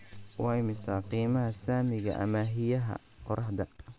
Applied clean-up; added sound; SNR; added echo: none; none; none; none.